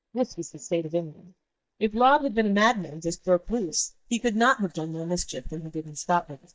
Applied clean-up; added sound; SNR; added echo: neural mask model DeepFilterNet 3.